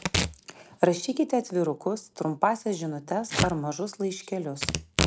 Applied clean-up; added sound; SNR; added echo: none; Packing tape, duct tape / Tearing; 4 dB; none.